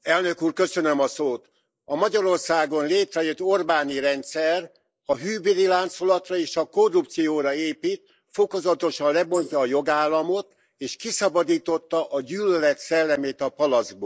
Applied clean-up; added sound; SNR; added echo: neural mask model Resemble Enhance denoiser.